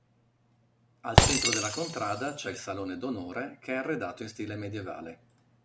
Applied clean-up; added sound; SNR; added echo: none; Shatter; -3 dB; none.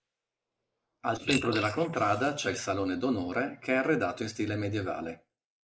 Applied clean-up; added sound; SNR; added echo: neural mask model Resemble Enhance denoiser.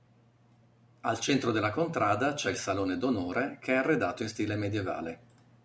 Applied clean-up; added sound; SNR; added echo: none; none; none; none.